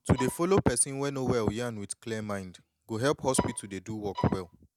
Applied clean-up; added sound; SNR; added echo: none; Bowed string instrument; 12 dB; none.